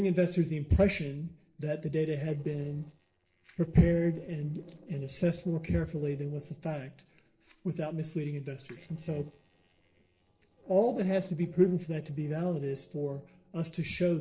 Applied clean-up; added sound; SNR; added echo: neural separator model SepFormer DNS4.